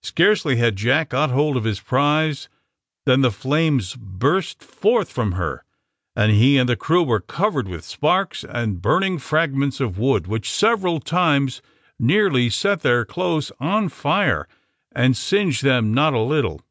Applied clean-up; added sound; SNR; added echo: none; none; none; none.